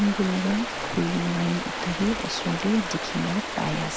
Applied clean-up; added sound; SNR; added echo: none; Stream; 5 dB; none.